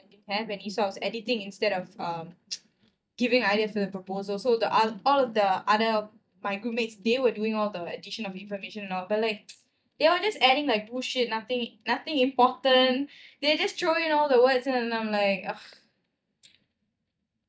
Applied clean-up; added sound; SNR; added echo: neural mask model DeepFilterNet 3.